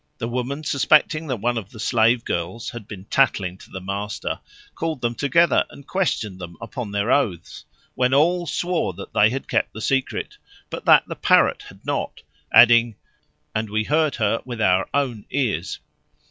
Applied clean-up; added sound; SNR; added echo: none; none; none; none.